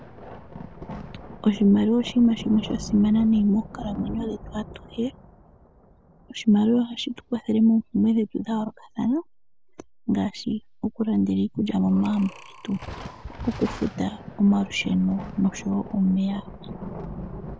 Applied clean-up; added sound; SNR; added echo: none; Breathing + Thunder; 15 dB; none.